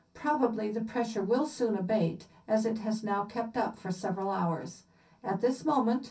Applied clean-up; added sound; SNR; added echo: none; none; none; reverberation time 0.3 s.